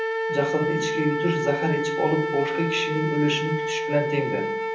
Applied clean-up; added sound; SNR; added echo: none; Wind instrument, woodwind instrument; 1 dB; reverberation time 0.6 s.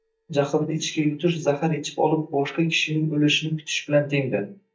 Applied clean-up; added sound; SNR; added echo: neural mask model DeepFilterNet 3.